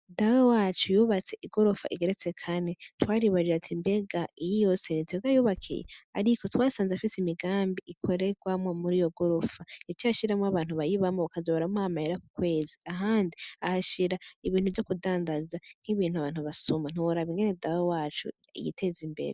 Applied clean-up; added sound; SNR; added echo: neural mask model DeepFilterNet 3.